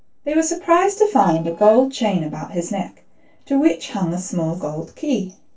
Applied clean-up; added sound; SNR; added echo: neural separator model SepFormer DNS4.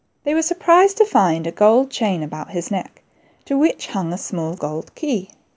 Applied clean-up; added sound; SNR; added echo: none; none; none; none.